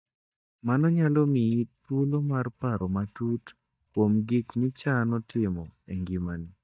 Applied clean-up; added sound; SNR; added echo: neural mask model DeepFilterNet 3.